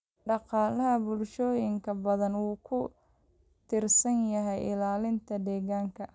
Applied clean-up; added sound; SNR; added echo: none; none; none; none.